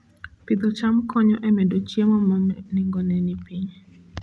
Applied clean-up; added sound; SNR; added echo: none; none; none; none.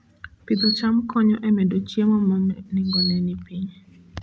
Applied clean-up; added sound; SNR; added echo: none; Chirp, tweet; 9 dB; none.